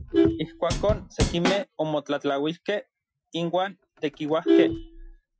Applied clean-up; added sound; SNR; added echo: classical method Wiener filter.